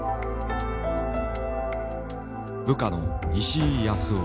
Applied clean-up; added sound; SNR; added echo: none; none; none; none.